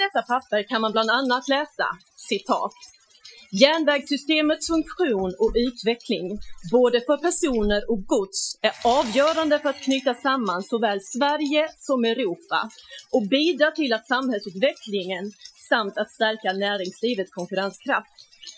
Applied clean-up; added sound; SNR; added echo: classical method Wiener filter.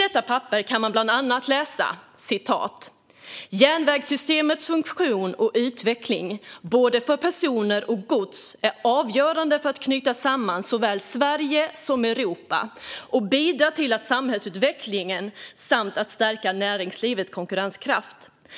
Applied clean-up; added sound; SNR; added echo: none; none; none; none.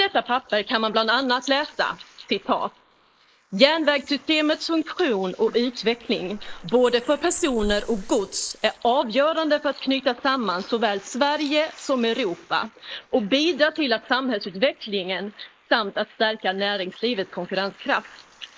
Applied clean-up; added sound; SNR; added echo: neural mask model Resemble Enhance denoiser.